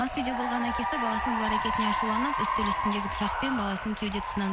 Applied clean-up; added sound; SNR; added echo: none; Applause / Cheering; -1 dB; none.